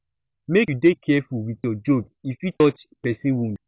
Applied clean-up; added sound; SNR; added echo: none; none; none; none.